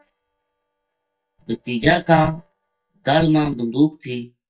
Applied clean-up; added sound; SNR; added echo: neural mask model DeepFilterNet 3.